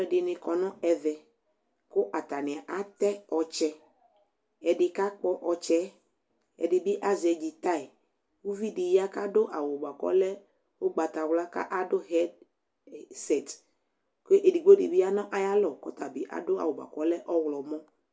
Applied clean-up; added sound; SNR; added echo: none; none; none; none.